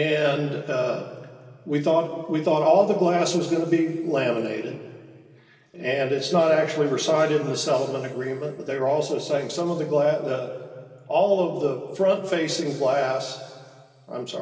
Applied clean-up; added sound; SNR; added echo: none; none; none; reverberation time 2.2 s.